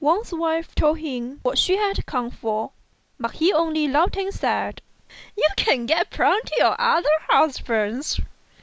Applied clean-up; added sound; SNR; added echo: none; none; none; none.